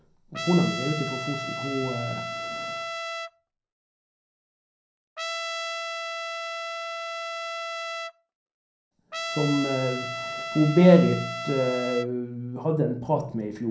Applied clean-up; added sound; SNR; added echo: none; Trumpet; 6 dB; reverberation time 0.6 s.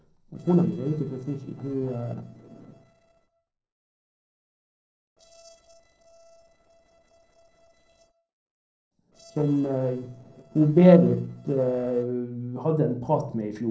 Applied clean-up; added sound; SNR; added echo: neural separator model SepFormer DNS4.